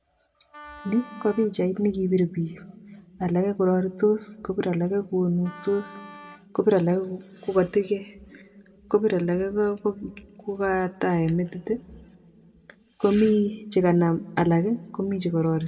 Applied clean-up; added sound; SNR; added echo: none; Wind instrument, woodwind instrument; 19 dB; reverberation time 1.1 s.